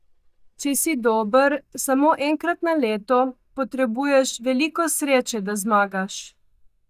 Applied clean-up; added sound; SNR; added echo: neural mask model DeepFilterNet 3.